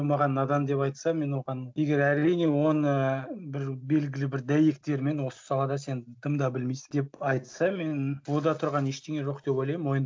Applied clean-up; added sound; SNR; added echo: none; none; none; none.